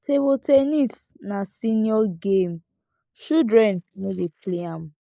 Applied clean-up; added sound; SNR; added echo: neural mask model Resemble Enhance denoiser.